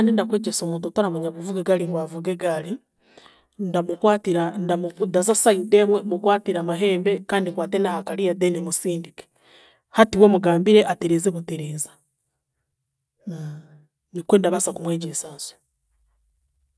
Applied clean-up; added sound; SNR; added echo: none; none; none; none.